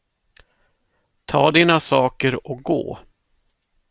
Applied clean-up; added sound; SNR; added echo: none; none; none; none.